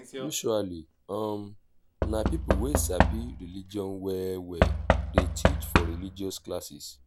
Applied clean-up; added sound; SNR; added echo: none; Knock / Wood; -5 dB; none.